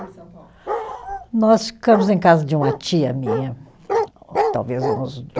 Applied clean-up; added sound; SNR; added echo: none; Bark; 6 dB; none.